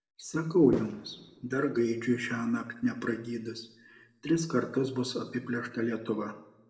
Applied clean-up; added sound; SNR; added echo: neural separator model SepFormer DNS4.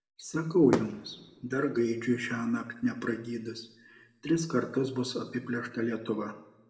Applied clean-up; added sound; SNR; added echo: none; Fireworks; 11 dB; reverberation time 0.7 s.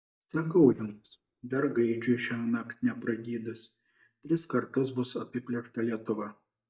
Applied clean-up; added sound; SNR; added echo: neural mask model DeepFilterNet 3.